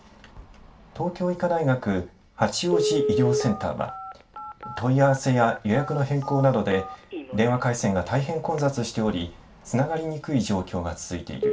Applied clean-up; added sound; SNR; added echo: none; Telephone; 8 dB; reverberation time 0.2 s.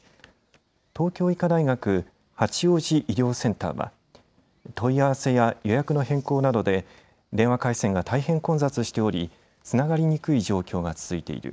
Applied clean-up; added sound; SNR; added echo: none; none; none; none.